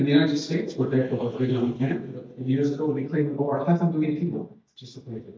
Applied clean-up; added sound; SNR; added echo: neural mask model DeepFilterNet 3.